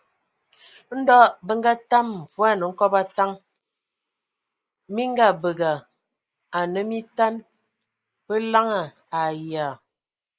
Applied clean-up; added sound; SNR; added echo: neural mask model Resemble Enhance denoiser.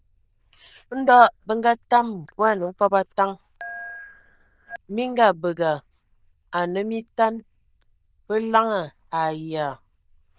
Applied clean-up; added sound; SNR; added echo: neural diffusion model UNIVERSE++.